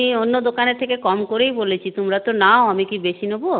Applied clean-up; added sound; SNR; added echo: none; none; none; none.